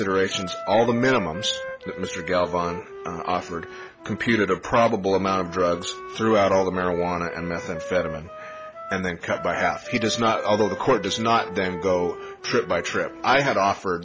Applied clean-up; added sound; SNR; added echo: none; Wind instrument, woodwind instrument; 13 dB; none.